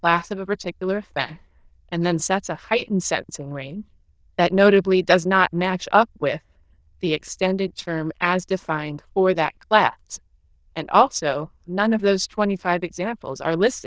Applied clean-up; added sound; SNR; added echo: neural diffusion model UNIVERSE++.